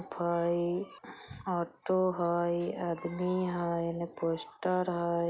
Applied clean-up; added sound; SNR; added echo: none; none; none; none.